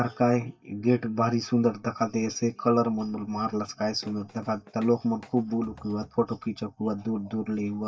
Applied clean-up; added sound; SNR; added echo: neural mask model DeepFilterNet 3.